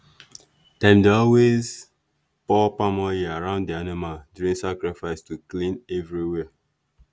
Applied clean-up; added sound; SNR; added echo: none; none; none; none.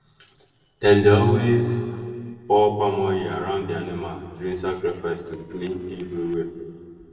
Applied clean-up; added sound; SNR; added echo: neural separator model SepFormer DNS4.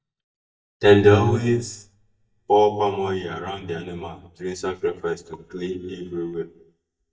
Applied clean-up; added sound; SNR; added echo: neural mask model DeepFilterNet 3.